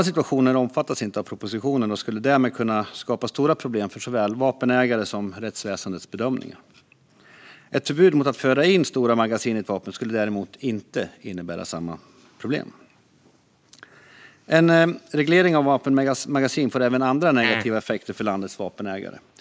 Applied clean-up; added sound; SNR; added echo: neural mask model Resemble Enhance denoiser.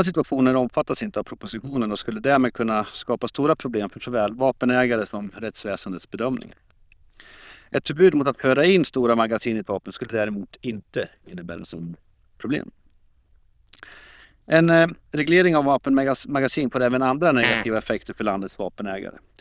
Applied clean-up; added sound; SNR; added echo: neural diffusion model UNIVERSE++.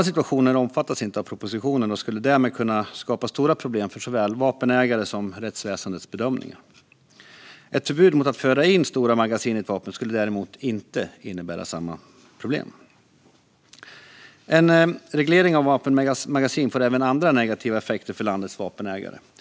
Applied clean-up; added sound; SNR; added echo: none; none; none; none.